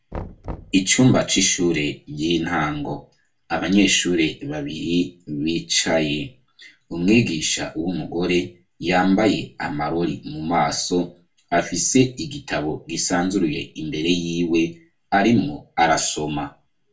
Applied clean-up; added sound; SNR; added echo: none; Knock; 17 dB; reverberation time 0.2 s.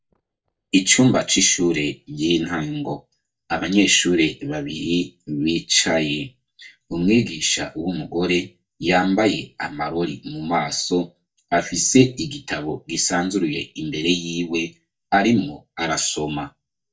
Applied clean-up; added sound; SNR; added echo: neural mask model DeepFilterNet 3.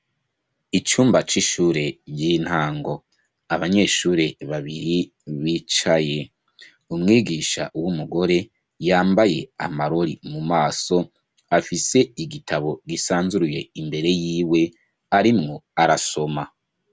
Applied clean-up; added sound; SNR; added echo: none; none; none; none.